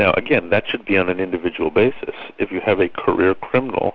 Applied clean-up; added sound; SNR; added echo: none; none; none; none.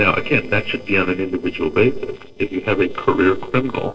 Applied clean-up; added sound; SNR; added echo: neural separator model SepFormer DNS4.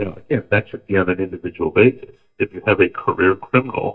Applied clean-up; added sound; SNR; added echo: neural mask model DeepFilterNet 3.